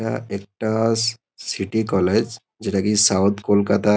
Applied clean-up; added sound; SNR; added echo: none; none; none; none.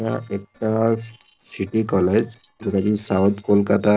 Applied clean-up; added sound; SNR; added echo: neural separator model SepFormer DNS4.